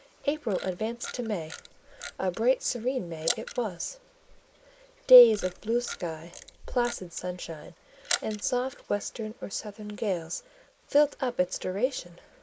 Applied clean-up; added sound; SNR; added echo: neural mask model Resemble Enhance denoiser.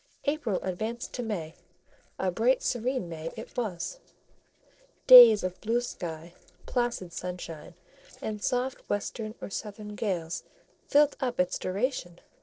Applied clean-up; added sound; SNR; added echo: neural separator model SepFormer DNS4.